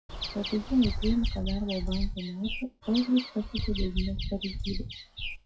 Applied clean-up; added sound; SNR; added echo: classical method WPE with log-MMSE.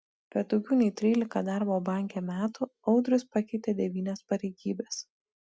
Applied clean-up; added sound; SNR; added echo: none; none; none; none.